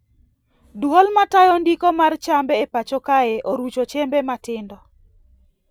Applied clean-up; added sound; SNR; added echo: none; none; none; none.